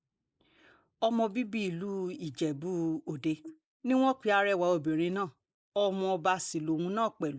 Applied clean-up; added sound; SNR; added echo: neural mask model Resemble Enhance denoiser.